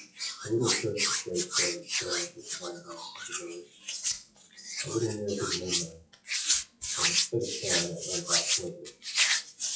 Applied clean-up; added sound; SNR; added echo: classical method WPE with log-MMSE.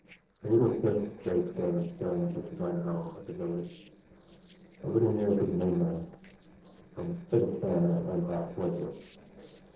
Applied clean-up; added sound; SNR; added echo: neural separator model SepFormer DNS4.